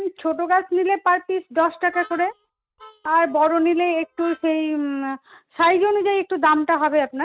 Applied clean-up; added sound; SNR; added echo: neural mask model RNNoise.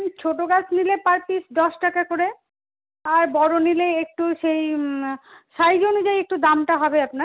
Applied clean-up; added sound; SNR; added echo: none; none; none; none.